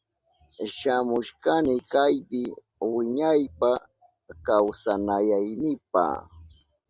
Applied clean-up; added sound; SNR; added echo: none; none; none; none.